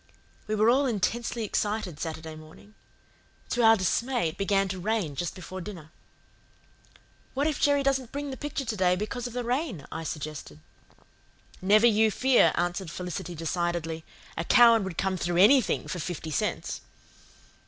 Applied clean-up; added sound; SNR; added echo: none; none; none; none.